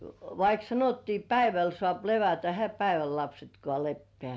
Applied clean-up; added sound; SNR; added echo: none; none; none; none.